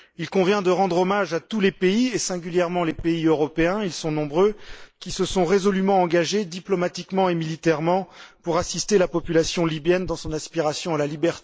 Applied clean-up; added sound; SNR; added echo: neural mask model Resemble Enhance denoiser.